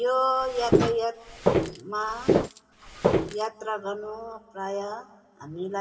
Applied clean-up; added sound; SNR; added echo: none; Walk, footsteps; -4 dB; reverberation time 2.8 s.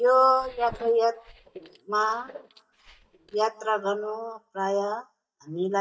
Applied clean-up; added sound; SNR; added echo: neural mask model DeepFilterNet 3.